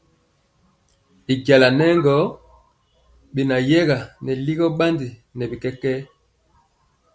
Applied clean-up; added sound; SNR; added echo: none; none; none; none.